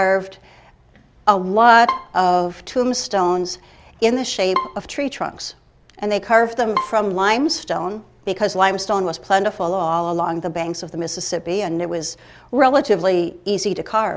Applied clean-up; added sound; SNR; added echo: none; Bowed string instrument; 12 dB; none.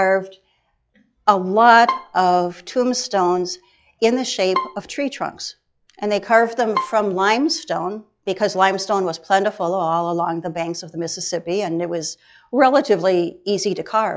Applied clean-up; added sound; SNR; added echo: classical method log-MMSE.